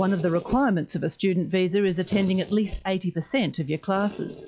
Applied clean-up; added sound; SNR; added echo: classical method log-MMSE.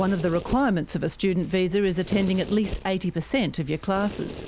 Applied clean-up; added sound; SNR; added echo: none; Domestic sounds, home sounds; 13 dB; none.